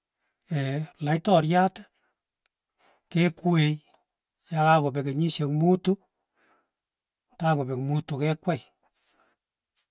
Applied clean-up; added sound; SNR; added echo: none; none; none; none.